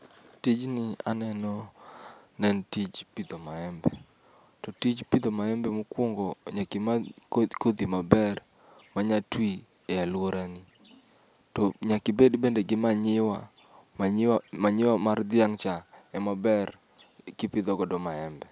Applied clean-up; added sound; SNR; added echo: none; none; none; none.